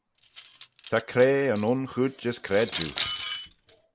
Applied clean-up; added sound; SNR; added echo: none; Cutlery, silverware; 2 dB; none.